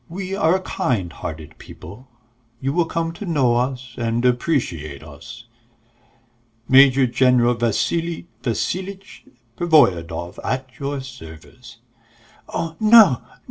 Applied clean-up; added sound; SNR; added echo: none; none; none; reverberation time 0.2 s.